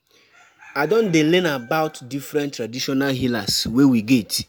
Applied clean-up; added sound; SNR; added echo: none; none; none; none.